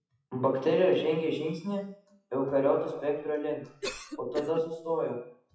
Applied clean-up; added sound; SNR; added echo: classical method WPE with log-MMSE.